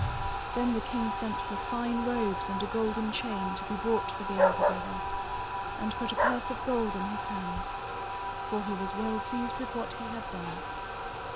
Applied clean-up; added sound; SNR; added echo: none; Bathtub (filling or washing) + Bark; -2 dB; none.